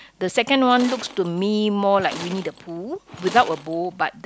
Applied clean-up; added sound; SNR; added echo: none; Tools; 17 dB; none.